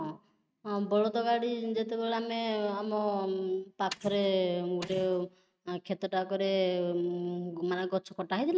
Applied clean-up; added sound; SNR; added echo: neural mask model RNNoise.